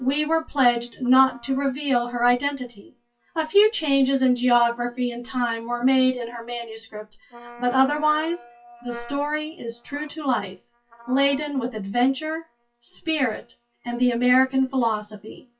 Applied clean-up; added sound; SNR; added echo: classical method WPE with log-MMSE.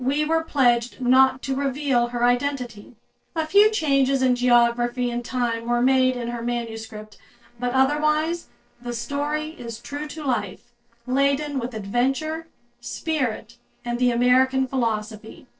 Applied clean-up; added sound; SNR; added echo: neural separator model SepFormer DNS4.